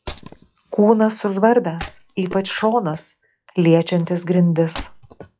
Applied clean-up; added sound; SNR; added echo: classical method log-MMSE.